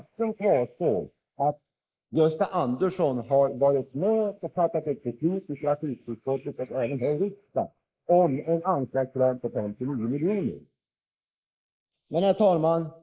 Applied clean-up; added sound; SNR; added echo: neural mask model Resemble Enhance denoiser.